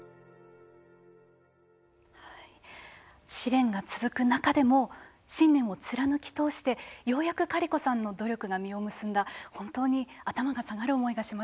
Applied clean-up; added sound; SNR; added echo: none; none; none; none.